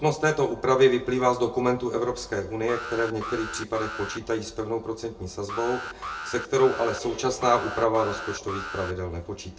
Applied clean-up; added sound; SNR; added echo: none; Alarm; 10 dB; reverberation time 0.2 s.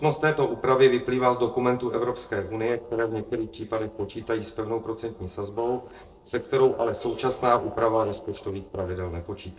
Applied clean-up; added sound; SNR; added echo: neural separator model SepFormer DNS4.